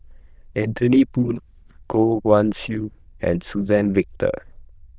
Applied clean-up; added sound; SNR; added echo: neural diffusion model UNIVERSE++.